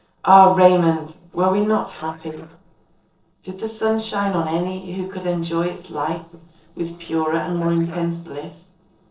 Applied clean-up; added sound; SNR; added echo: neural separator model SepFormer DNS4.